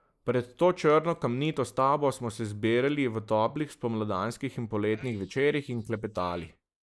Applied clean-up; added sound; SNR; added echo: neural mask model Resemble Enhance denoiser.